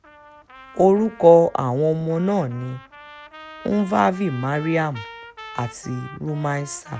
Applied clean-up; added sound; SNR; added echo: none; Trumpet; 20 dB; none.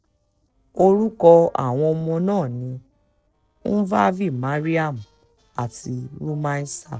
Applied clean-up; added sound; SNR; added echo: neural separator model SepFormer DNS4.